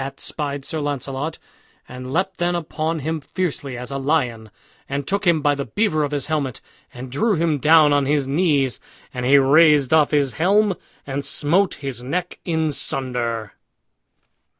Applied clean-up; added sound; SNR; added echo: none; none; none; none.